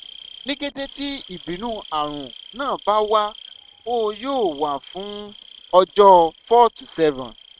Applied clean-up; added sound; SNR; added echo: neural mask model RNNoise.